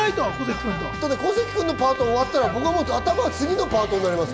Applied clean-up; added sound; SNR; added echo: none; Trumpet; 11 dB; none.